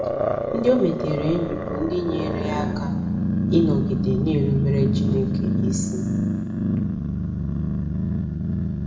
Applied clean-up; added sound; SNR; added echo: none; Growling; -3 dB; reverberation time 1.1 s.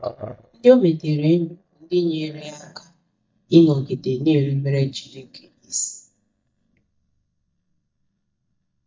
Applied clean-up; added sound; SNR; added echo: neural mask model DeepFilterNet 3.